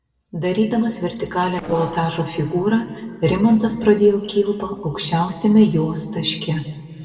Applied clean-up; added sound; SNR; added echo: neural separator model SepFormer DNS4.